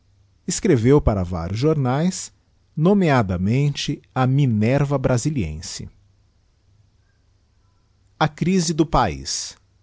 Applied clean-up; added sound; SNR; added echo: none; none; none; none.